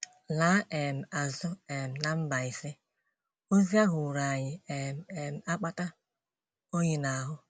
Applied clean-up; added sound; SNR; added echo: none; none; none; none.